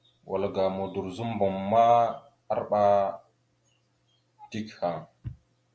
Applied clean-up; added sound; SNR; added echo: none; none; none; none.